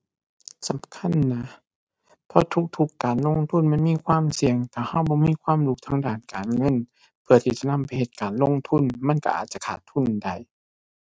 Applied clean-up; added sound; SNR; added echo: none; none; none; none.